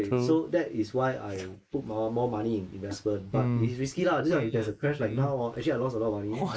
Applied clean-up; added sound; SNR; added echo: neural mask model Resemble Enhance denoiser.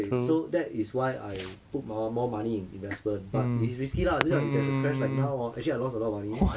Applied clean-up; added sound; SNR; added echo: none; Fireworks; 16 dB; none.